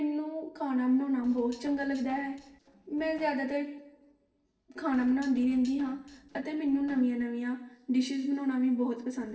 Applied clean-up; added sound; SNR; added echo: neural separator model SepFormer DNS4.